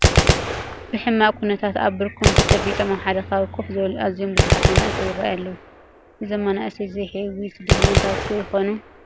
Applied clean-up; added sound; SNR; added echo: none; Gunshot, gunfire; -2 dB; none.